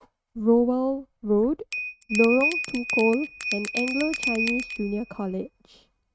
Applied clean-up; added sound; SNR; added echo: neural mask model RNNoise.